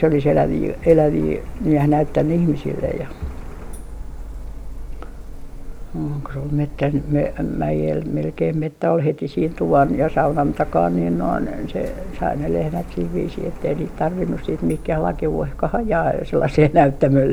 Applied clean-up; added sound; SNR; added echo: none; Printer; 11 dB; none.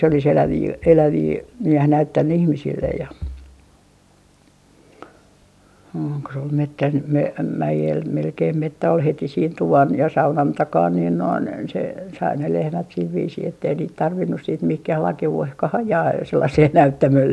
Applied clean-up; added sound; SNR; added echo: none; none; none; none.